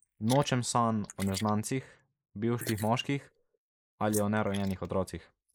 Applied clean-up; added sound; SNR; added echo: neural mask model Resemble Enhance denoiser.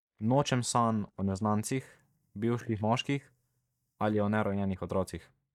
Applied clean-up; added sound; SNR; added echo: neural mask model DeepFilterNet 3.